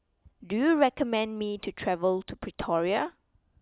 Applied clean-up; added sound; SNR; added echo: none; none; none; none.